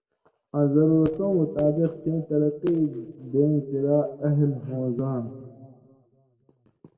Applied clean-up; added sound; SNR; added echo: none; none; none; reverberation time 1.4 s.